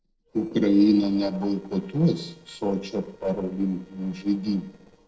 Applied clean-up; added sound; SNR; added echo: neural separator model SepFormer DNS4.